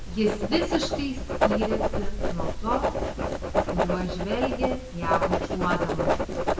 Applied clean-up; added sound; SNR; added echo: none; Writing; -4 dB; reverberation time 0.9 s.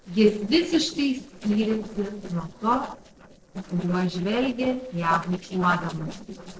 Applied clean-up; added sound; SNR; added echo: neural separator model SepFormer DNS4.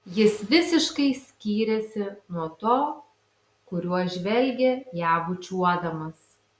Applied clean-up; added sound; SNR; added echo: none; none; none; none.